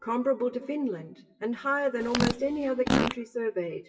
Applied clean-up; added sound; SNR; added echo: classical method WPE with log-MMSE.